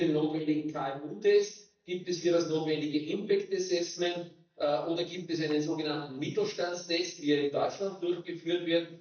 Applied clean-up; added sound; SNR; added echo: neural mask model DeepFilterNet 3.